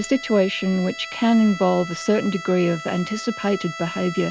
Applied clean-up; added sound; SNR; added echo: none; Bowed string instrument; 13 dB; none.